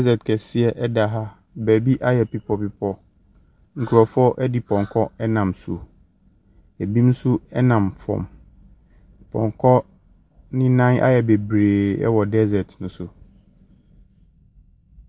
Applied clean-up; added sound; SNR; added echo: none; none; none; none.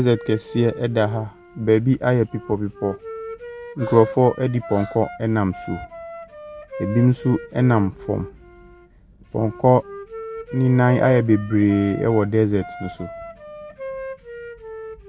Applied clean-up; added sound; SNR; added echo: none; Wind instrument, woodwind instrument; 14 dB; none.